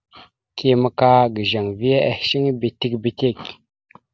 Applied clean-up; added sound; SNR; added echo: none; none; none; none.